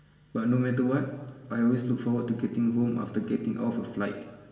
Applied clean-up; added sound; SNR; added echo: none; none; none; reverberation time 3.0 s.